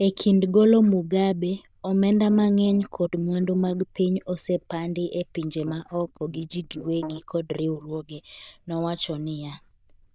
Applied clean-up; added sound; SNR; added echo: neural diffusion model UNIVERSE++.